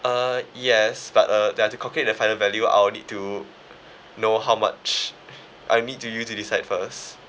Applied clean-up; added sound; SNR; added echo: none; none; none; none.